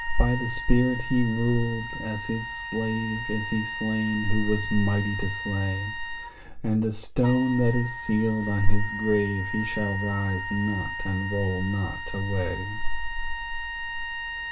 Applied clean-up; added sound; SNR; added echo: none; Wind instrument, woodwind instrument; 9 dB; reverberation time 0.2 s.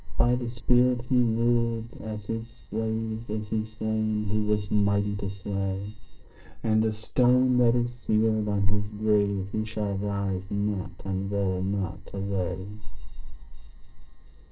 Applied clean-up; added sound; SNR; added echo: neural separator model SepFormer DNS4.